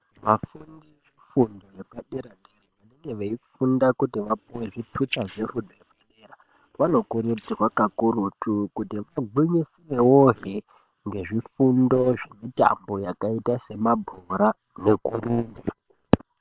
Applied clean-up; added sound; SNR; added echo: neural separator model SepFormer WHAM!.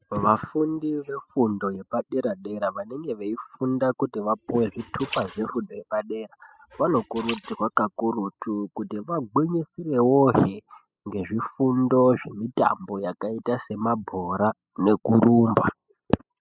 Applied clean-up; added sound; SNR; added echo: classical method spectral subtraction.